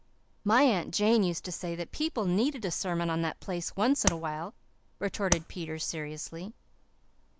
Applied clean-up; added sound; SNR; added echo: none; Tap; 0 dB; none.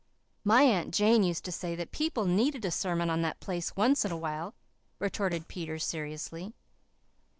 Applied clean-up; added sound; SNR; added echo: neural separator model SepFormer DNS4.